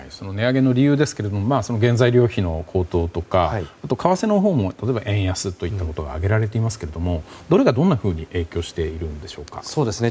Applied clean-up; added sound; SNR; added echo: none; none; none; none.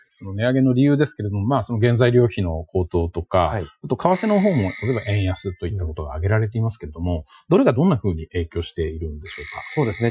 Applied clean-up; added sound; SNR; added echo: classical method Wiener filter.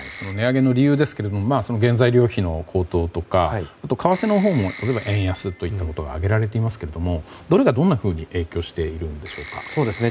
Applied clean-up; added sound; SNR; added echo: none; Telephone; 11 dB; none.